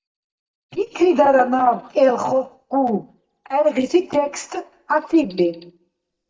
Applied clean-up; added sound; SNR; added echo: neural mask model DeepFilterNet 3.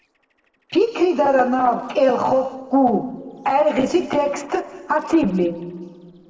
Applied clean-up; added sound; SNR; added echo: neural separator model SepFormer DNS4.